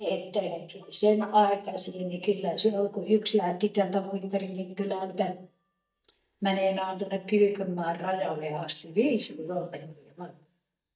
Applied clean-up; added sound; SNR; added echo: neural mask model DeepFilterNet 3.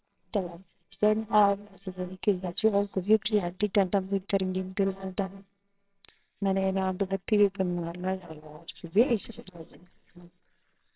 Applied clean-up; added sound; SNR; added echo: neural separator model SepFormer WHAMR!.